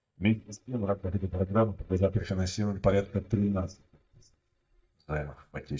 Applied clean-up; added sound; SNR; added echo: neural mask model DeepFilterNet 3.